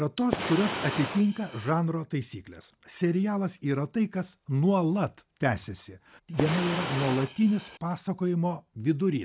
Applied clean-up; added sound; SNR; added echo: none; Fire; 6 dB; none.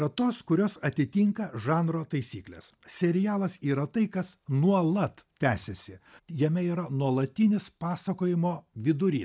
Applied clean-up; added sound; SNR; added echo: none; none; none; none.